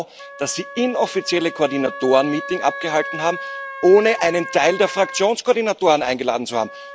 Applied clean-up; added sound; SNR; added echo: none; Wind instrument, woodwind instrument; 13 dB; none.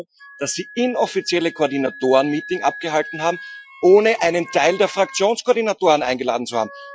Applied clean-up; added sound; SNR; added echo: classical method Wiener filter.